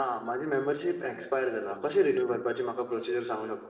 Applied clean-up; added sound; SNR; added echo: neural separator model SepFormer DNS4.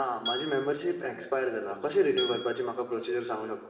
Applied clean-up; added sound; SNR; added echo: none; Glass; 11 dB; reverberation time 1.2 s.